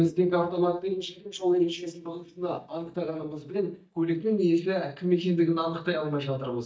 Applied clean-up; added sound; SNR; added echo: neural mask model DeepFilterNet 3.